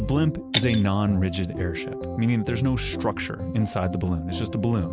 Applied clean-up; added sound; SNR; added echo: none; Shatter; 13 dB; none.